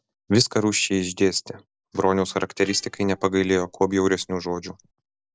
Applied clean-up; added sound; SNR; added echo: neural separator model SepFormer DNS4.